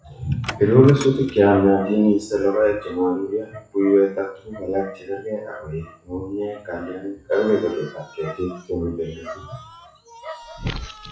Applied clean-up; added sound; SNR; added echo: classical method WPE with log-MMSE.